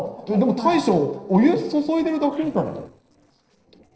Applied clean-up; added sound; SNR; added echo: neural separator model SepFormer DNS4.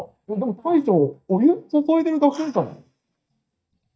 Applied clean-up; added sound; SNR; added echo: neural mask model DeepFilterNet 3.